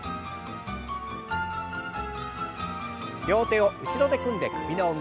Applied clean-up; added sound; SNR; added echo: none; none; none; none.